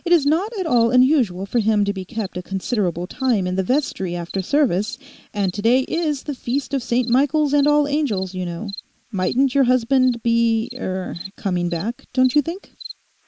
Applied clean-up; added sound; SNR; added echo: none; Cricket; 19 dB; none.